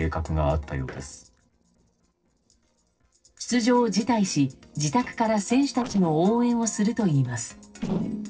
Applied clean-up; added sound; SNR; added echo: neural separator model SepFormer DNS4.